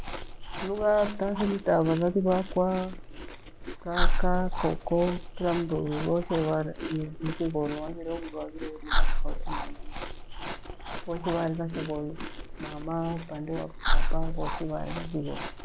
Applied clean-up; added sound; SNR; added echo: none; Chewing, mastication; -2 dB; none.